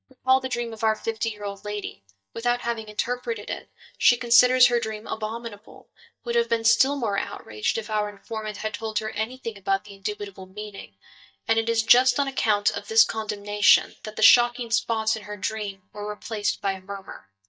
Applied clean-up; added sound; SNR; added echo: neural mask model DeepFilterNet 3.